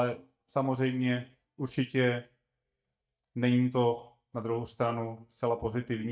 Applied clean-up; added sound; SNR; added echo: neural mask model DeepFilterNet 3.